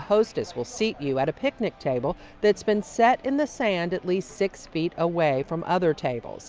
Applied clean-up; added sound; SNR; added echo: none; none; none; none.